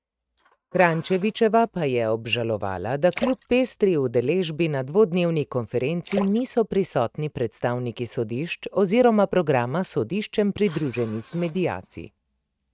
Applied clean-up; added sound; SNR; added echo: neural mask model RNNoise.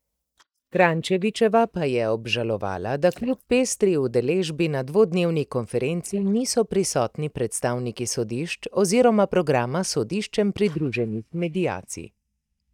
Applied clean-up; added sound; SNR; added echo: neural mask model DeepFilterNet 3.